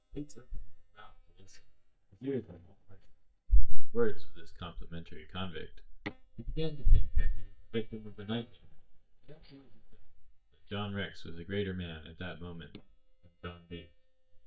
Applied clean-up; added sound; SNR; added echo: neural mask model DeepFilterNet 3.